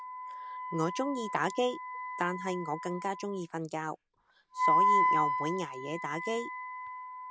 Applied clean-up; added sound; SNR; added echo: none; Wind instrument, woodwind instrument; -2 dB; none.